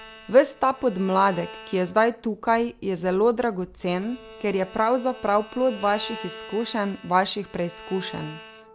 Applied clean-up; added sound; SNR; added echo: none; Bowed string instrument; 18 dB; none.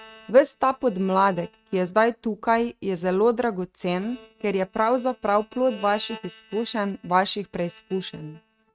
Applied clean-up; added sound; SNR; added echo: neural mask model RNNoise.